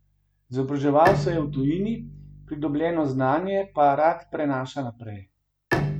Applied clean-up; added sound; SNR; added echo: none; Bowed string instrument; 8 dB; none.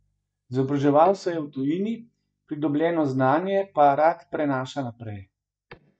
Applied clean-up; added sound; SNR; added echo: neural mask model DeepFilterNet 3.